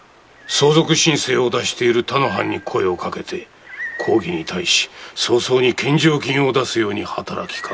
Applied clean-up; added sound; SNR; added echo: none; none; none; none.